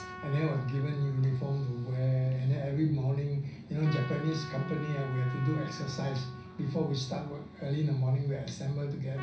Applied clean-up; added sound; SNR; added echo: none; Trumpet; 17 dB; reverberation time 0.5 s.